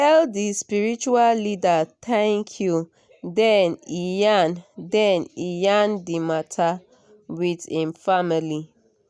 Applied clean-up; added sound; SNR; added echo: none; none; none; none.